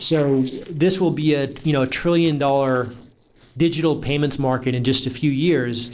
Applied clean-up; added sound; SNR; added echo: neural separator model SepFormer DNS4.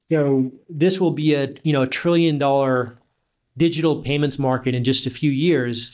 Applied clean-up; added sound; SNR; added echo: neural mask model DeepFilterNet 3.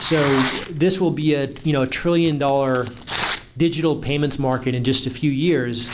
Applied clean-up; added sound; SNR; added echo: none; Tearing; 10 dB; none.